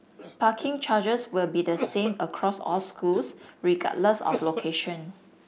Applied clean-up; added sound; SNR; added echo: none; Cough; 12 dB; none.